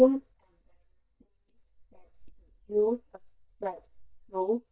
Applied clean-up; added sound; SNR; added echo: neural mask model DeepFilterNet 3.